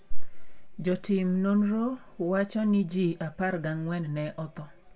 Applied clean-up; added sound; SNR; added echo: none; none; none; reverberation time 0.2 s.